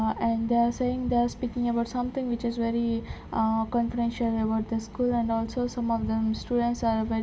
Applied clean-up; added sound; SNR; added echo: none; none; none; reverberation time 0.3 s.